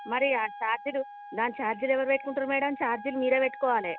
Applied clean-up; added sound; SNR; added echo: none; Wind instrument, woodwind instrument; 15 dB; none.